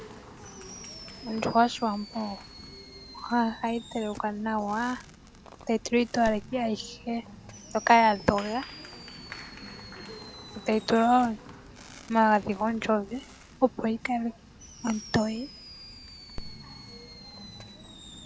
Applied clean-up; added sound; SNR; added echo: none; Applause + Fireworks; 16 dB; none.